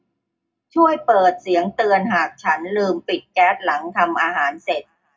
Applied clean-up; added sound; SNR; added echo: none; none; none; reverberation time 0.2 s.